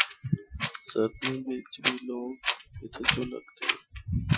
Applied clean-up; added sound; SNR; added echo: classical method Wiener filter.